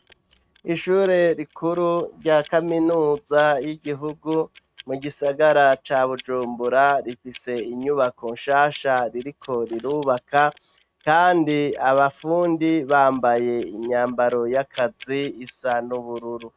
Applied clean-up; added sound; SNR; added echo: neural mask model RNNoise.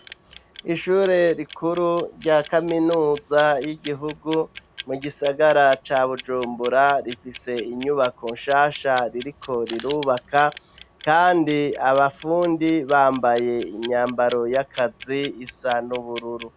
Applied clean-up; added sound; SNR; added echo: none; Clock; 17 dB; none.